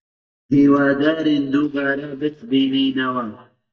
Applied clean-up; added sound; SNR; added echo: neural mask model DeepFilterNet 3.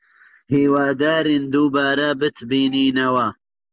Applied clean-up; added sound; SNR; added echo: none; none; none; none.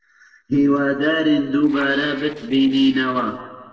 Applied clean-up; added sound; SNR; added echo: neural separator model SepFormer DNS4.